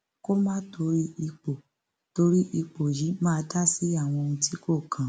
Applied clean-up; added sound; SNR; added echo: none; none; none; none.